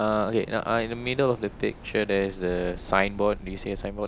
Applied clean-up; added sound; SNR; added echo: none; Waves, surf; 15 dB; none.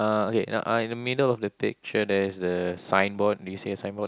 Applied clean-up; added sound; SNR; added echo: none; none; none; none.